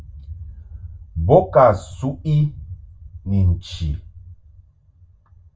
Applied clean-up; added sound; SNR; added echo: none; none; none; reverberation time 0.1 s.